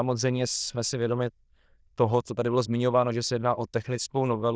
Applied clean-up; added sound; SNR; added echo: neural diffusion model UNIVERSE++.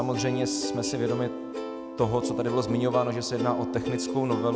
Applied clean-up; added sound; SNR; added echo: none; Plucked string instrument; 3 dB; none.